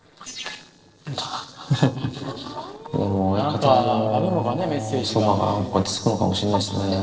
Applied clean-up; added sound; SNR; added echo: neural separator model SepFormer DNS4.